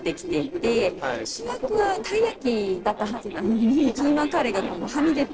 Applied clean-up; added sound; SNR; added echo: neural separator model SepFormer DNS4.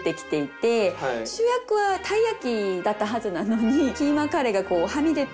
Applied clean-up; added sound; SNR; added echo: none; none; none; none.